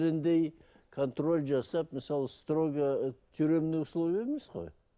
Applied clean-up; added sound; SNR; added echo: none; none; none; none.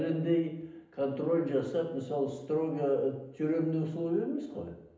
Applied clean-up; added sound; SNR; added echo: none; none; none; reverberation time 0.8 s.